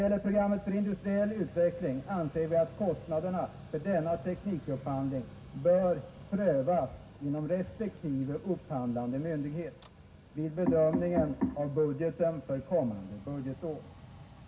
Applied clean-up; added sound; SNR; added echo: none; Mechanical fan; 19 dB; reverberation time 0.4 s.